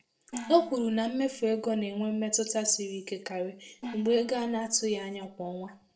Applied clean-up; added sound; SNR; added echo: neural separator model SepFormer DNS4.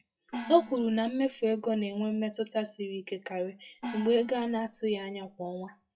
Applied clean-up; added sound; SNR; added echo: classical method WPE with log-MMSE.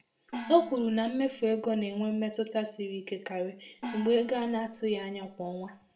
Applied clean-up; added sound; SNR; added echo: none; Gong; 15 dB; reverberation time 0.3 s.